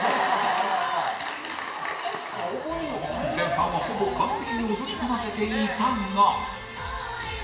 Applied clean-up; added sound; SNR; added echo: none; none; none; reverberation time 1.4 s.